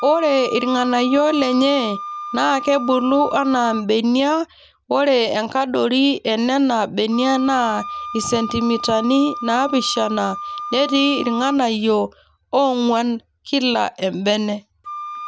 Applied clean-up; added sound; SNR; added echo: none; Wind instrument, woodwind instrument; 12 dB; none.